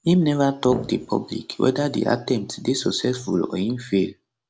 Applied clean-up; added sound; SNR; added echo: none; Brass instrument; 10 dB; none.